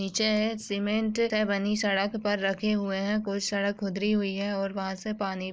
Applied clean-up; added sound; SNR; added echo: neural mask model Resemble Enhance denoiser.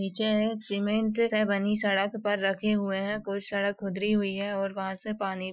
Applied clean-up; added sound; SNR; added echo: classical method Wiener filter.